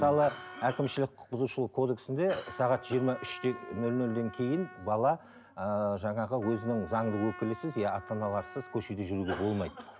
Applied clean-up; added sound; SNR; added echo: none; Trumpet; 18 dB; none.